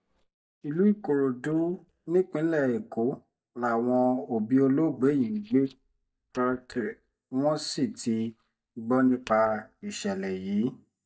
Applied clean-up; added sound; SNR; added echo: neural mask model DeepFilterNet 3.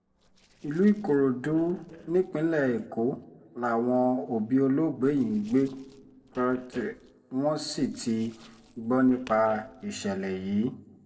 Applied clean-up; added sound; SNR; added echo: neural separator model SepFormer DNS4.